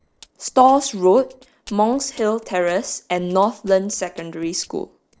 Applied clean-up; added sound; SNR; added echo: neural separator model SepFormer DNS4.